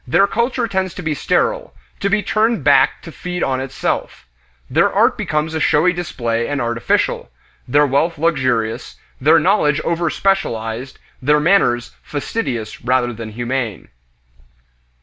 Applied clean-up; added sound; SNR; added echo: none; none; none; none.